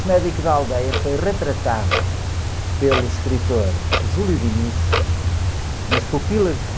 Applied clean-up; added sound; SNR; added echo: none; Clock; -2 dB; none.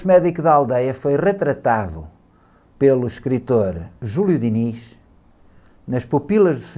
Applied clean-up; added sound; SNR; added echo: none; none; none; none.